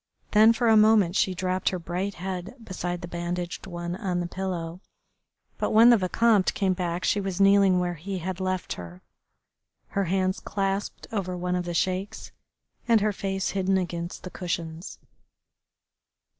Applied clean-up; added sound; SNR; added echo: none; none; none; none.